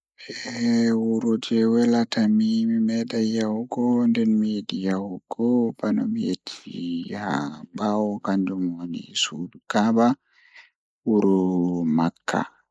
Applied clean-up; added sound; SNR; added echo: neural mask model Resemble Enhance denoiser.